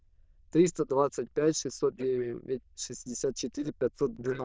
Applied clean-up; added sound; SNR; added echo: neural diffusion model UNIVERSE++.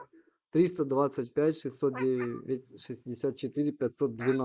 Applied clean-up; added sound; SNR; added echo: neural mask model Resemble Enhance denoiser.